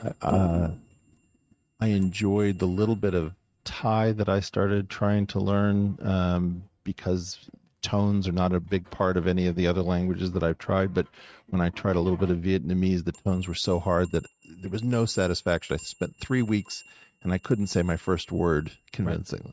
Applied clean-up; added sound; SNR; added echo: neural mask model RNNoise.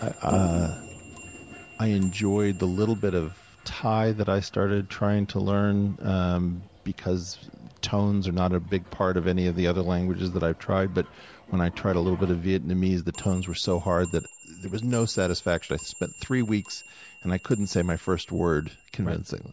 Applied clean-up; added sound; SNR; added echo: none; Toilet flush + Clock; 18 dB; none.